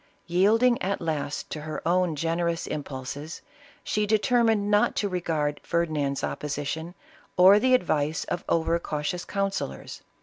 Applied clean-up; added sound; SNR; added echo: none; none; none; none.